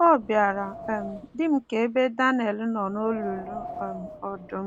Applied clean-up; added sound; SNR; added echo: none; Wind; 15 dB; none.